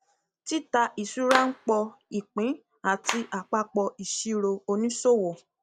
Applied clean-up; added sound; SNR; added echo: none; Clapping; 11 dB; none.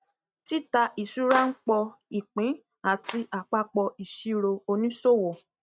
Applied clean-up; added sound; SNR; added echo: neural mask model RNNoise.